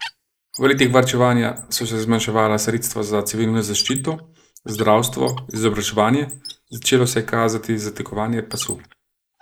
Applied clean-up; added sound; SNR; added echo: neural mask model Resemble Enhance denoiser.